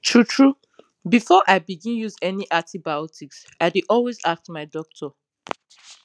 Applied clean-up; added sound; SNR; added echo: none; none; none; none.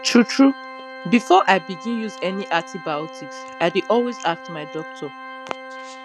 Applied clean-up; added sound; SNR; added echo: none; Organ; 15 dB; none.